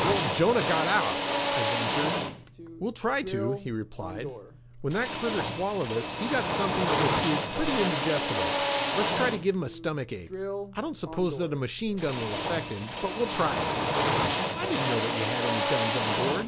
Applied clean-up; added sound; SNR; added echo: none; Drill; -2 dB; none.